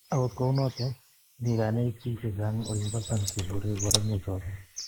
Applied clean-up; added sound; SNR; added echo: neural mask model Resemble Enhance denoiser.